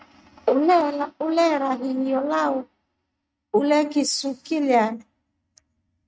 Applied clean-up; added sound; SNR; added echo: neural mask model RNNoise.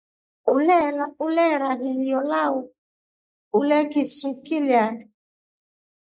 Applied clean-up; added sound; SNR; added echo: neural mask model Resemble Enhance denoiser.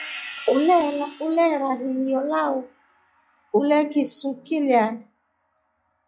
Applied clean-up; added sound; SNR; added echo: classical method log-MMSE.